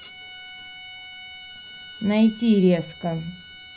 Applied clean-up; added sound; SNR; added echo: none; Bowed string instrument; 17 dB; reverberation time 0.5 s.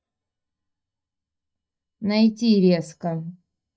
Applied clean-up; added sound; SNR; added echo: neural mask model DeepFilterNet 3.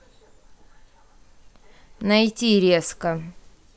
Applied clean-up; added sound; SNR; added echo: none; none; none; none.